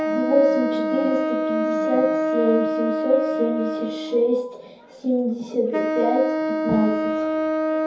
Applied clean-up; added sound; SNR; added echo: none; Wind instrument, woodwind instrument; 0 dB; reverberation time 0.6 s.